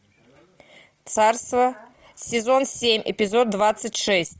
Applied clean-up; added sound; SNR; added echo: none; none; none; none.